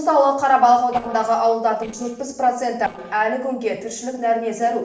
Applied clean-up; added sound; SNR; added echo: neural separator model SepFormer DNS4.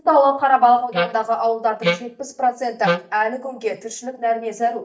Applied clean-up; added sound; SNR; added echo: neural mask model DeepFilterNet 3.